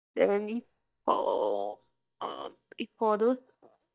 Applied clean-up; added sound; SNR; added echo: neural mask model DeepFilterNet 3.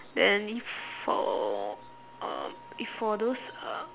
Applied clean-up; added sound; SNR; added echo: none; Wind instrument, woodwind instrument; 19 dB; none.